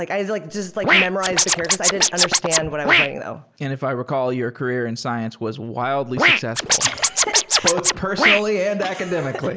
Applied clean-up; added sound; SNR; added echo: none; Scratching (performance technique); -5 dB; none.